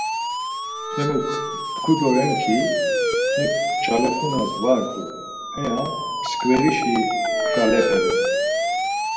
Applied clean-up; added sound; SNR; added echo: none; Siren; -1 dB; reverberation time 1.5 s.